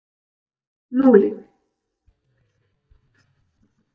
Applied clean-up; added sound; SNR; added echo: neural mask model DeepFilterNet 3.